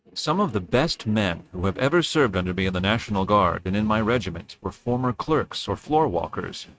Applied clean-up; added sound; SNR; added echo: neural mask model RNNoise.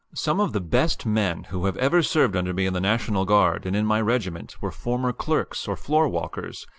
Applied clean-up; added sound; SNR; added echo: none; none; none; none.